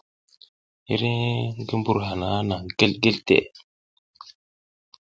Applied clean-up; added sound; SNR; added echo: none; none; none; none.